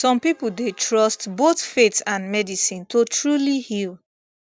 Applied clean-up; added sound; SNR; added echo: none; none; none; none.